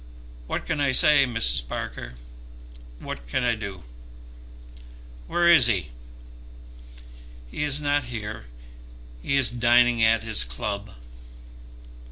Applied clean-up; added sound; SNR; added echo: none; none; none; none.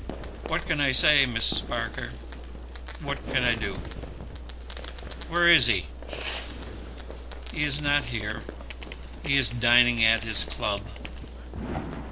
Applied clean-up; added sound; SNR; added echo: none; Fireworks; 10 dB; none.